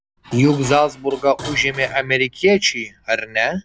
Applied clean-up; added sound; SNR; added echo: none; Dishes, pots, and pans; 18 dB; none.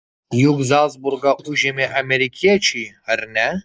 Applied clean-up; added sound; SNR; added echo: neural mask model Resemble Enhance denoiser.